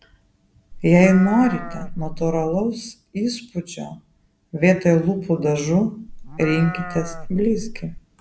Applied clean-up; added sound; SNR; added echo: none; Livestock, farm animals, working animals; 10 dB; none.